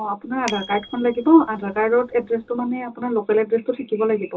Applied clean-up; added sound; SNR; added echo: none; Bicycle bell; 20 dB; reverberation time 0.2 s.